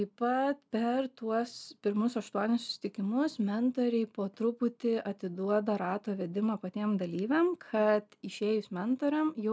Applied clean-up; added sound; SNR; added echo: none; none; none; none.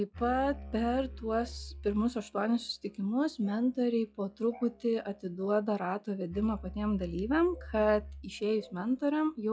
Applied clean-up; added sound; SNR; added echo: classical method log-MMSE.